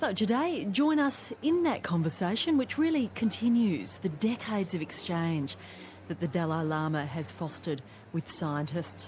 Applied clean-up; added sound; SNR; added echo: none; none; none; none.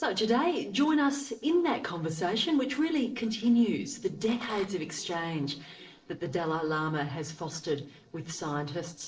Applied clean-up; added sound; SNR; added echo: neural separator model SepFormer DNS4.